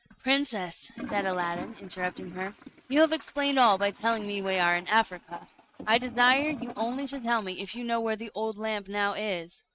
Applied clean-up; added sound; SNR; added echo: neural mask model RNNoise.